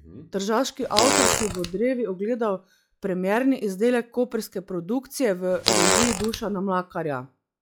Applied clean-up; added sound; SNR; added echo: classical method log-MMSE.